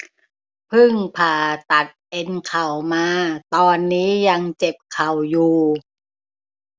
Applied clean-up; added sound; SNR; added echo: none; none; none; none.